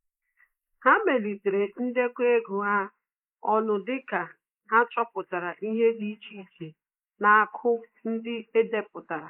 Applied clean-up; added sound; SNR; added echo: neural mask model Resemble Enhance denoiser.